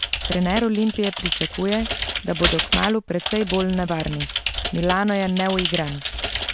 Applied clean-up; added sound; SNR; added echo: none; Computer keyboard; 3 dB; none.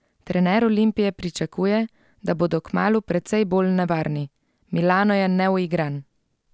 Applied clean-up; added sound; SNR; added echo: none; none; none; none.